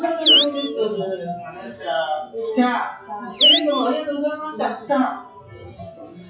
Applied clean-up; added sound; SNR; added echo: classical method WPE with log-MMSE.